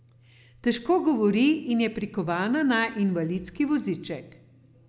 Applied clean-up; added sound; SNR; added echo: none; none; none; none.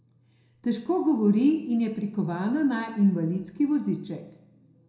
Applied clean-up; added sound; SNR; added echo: none; none; none; reverberation time 0.6 s.